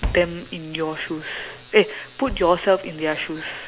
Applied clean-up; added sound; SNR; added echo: none; Walk, footsteps; 12 dB; none.